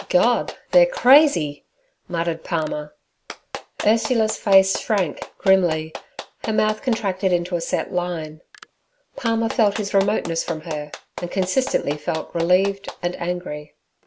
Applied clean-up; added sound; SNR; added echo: none; Clapping; 16 dB; none.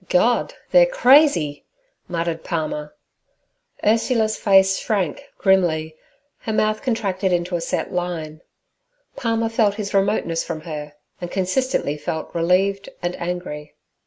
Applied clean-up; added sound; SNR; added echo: none; none; none; none.